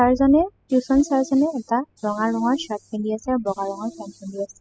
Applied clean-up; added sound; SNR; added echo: classical method spectral subtraction.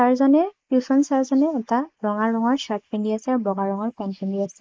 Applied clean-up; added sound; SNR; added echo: neural mask model Resemble Enhance denoiser.